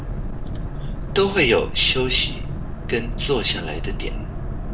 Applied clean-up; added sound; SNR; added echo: none; Boat, Water vehicle; 4 dB; reverberation time 0.3 s.